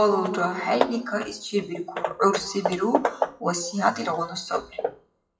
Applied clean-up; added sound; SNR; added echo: classical method WPE with log-MMSE.